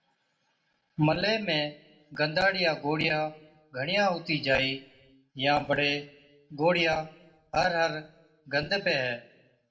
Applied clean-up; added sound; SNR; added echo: none; none; none; reverberation time 0.4 s.